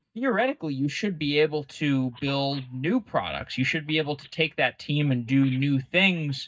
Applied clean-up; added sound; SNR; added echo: neural mask model DeepFilterNet 3.